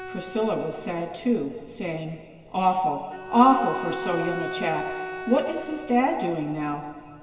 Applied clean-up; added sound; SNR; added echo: none; Bowed string instrument; 11 dB; reverberation time 2.3 s.